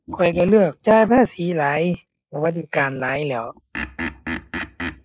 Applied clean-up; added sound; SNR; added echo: neural mask model Resemble Enhance denoiser.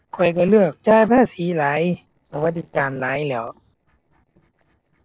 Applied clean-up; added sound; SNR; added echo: neural separator model SepFormer DNS4.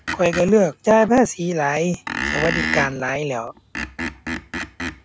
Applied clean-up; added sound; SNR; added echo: none; Screech; 8 dB; none.